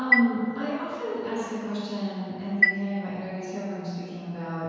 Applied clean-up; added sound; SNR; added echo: none; Chime; 0 dB; reverberation time 1.9 s.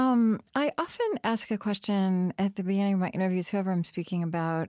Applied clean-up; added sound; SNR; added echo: none; none; none; none.